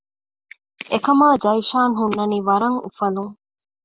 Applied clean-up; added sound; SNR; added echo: none; none; none; none.